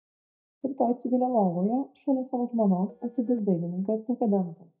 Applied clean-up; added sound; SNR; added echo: neural mask model DeepFilterNet 3.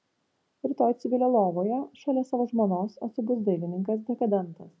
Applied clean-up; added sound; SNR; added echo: none; none; none; none.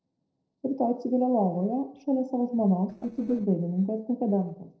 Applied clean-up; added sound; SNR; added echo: neural separator model SepFormer DNS4.